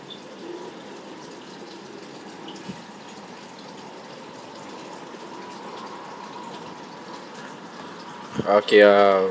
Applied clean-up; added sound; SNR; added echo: none; none; none; none.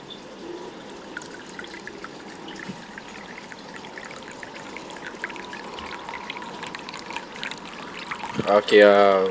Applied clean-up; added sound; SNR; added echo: none; Liquid; 15 dB; none.